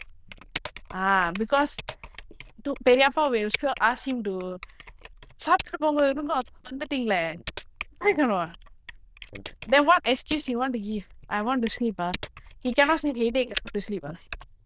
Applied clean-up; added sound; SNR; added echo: neural diffusion model UNIVERSE++.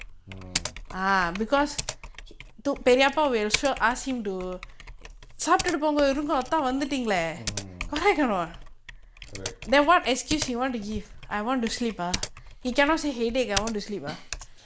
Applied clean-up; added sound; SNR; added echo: none; Typing; 11 dB; none.